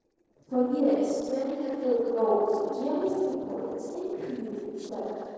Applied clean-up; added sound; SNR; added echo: neural separator model SepFormer DNS4.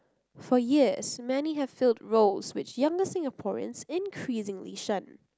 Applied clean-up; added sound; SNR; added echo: none; none; none; none.